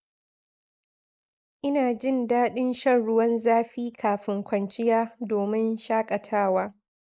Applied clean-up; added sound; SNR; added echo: neural mask model Resemble Enhance denoiser.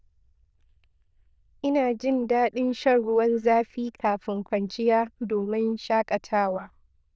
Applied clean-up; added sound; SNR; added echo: neural diffusion model UNIVERSE++.